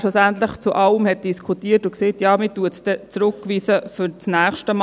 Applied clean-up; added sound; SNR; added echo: none; none; none; none.